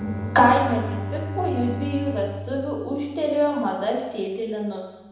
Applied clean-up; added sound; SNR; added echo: none; Bowed string instrument; 9 dB; reverberation time 1.0 s.